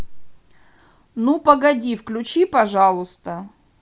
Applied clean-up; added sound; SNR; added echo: none; none; none; none.